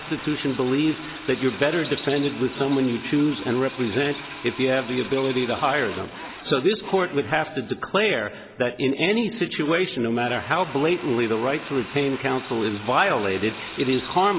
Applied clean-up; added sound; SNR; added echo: none; Drill; 15 dB; none.